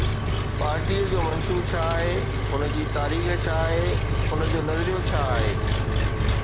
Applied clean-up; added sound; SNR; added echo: none; Engine; -5 dB; none.